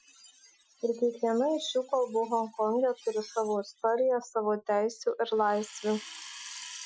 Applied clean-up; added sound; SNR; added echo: classical method Wiener filter.